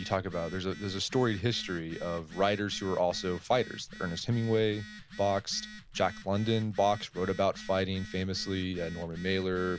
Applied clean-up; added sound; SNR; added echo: none; Telephone; 16 dB; none.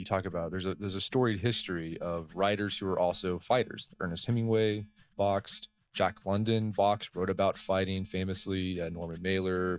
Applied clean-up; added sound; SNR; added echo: neural mask model DeepFilterNet 3.